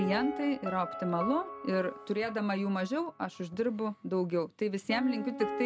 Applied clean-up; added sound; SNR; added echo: none; Piano; 9 dB; none.